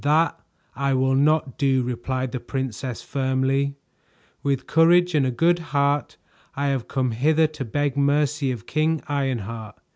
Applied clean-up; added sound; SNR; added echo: none; none; none; none.